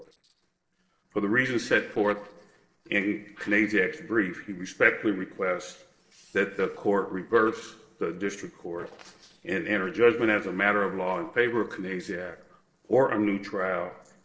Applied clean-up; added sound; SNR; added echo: neural separator model SepFormer DNS4.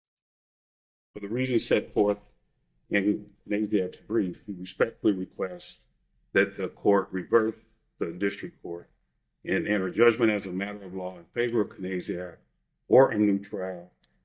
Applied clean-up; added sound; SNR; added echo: neural mask model DeepFilterNet 3.